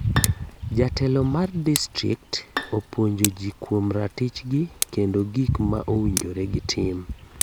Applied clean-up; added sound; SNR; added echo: none; Bowed string instrument + Tick; 10 dB; none.